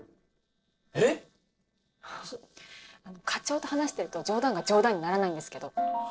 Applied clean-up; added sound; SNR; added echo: neural separator model SepFormer DNS4.